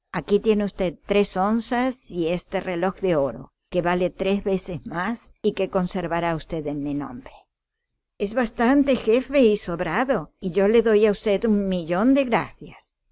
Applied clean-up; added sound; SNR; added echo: none; none; none; none.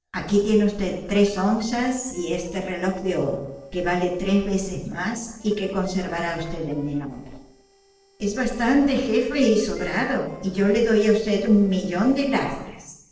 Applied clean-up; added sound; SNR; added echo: neural separator model SepFormer DNS4.